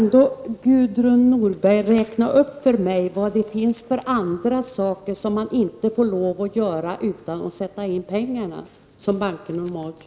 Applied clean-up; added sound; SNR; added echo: none; none; none; none.